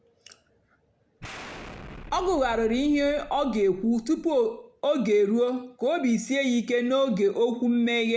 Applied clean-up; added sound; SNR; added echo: none; Explosion; 17 dB; none.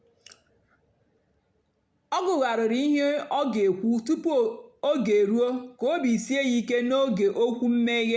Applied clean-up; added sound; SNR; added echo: none; none; none; none.